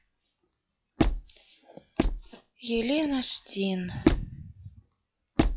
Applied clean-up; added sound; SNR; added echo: classical method log-MMSE.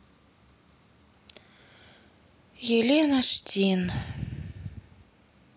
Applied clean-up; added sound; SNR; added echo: none; none; none; none.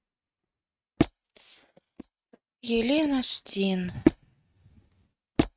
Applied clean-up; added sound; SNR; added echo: neural mask model RNNoise.